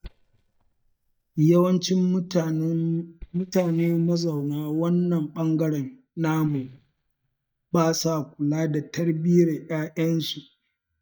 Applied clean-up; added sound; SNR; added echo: neural mask model DeepFilterNet 3.